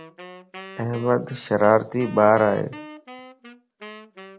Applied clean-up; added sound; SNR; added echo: none; Wind instrument, woodwind instrument; 18 dB; none.